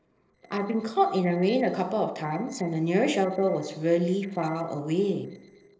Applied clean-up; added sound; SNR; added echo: neural separator model SepFormer DNS4.